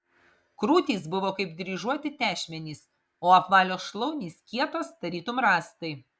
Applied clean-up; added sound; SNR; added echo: none; none; none; none.